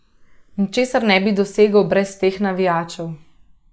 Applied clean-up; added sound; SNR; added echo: neural mask model Resemble Enhance denoiser.